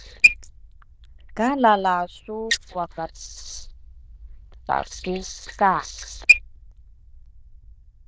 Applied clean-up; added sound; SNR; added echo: neural diffusion model UNIVERSE++.